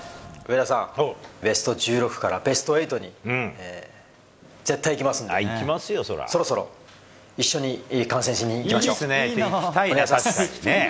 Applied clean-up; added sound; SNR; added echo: none; none; none; none.